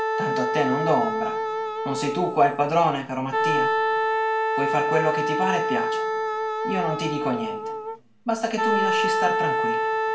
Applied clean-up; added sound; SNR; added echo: none; Wind instrument, woodwind instrument; -2 dB; reverberation time 1.6 s.